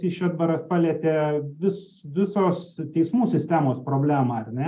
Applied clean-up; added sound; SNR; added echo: none; none; none; none.